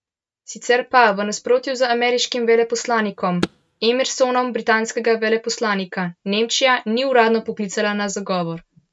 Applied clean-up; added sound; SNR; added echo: neural mask model RNNoise.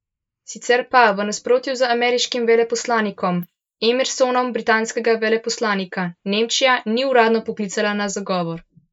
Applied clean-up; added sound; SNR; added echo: neural mask model Resemble Enhance denoiser.